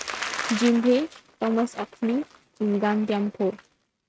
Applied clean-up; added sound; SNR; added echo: neural mask model RNNoise.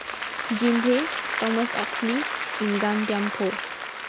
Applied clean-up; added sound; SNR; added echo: none; Applause; 3 dB; none.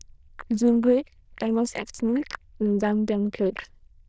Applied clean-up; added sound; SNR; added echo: neural diffusion model UNIVERSE++.